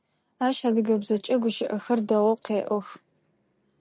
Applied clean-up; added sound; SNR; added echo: none; none; none; none.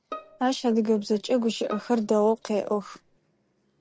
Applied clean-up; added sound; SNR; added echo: none; Bowed string instrument; 19 dB; none.